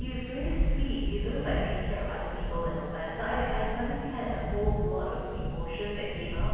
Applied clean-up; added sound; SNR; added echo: none; Thunderstorm; -3 dB; reverberation time 1.9 s.